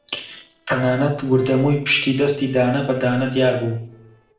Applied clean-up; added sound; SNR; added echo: neural separator model SepFormer DNS4.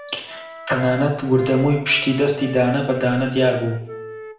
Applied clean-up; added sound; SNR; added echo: none; Wind instrument, woodwind instrument; 16 dB; reverberation time 0.7 s.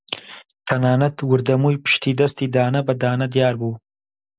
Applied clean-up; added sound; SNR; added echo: none; none; none; none.